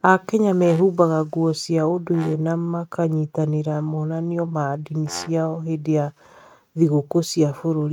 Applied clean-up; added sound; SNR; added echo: neural mask model RNNoise.